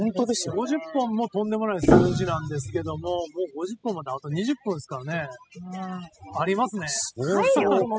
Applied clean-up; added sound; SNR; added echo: classical method spectral subtraction.